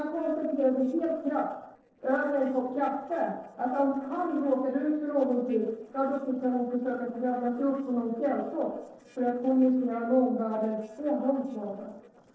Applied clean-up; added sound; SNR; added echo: neural separator model SepFormer DNS4.